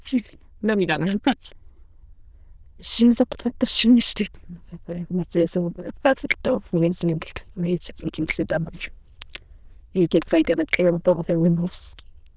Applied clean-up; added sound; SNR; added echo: neural diffusion model UNIVERSE++.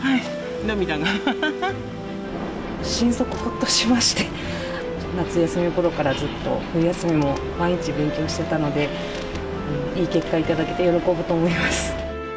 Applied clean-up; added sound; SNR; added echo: none; none; none; none.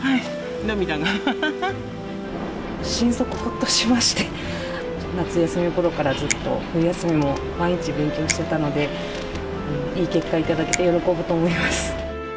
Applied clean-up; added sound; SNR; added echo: none; Finger snapping; 13 dB; none.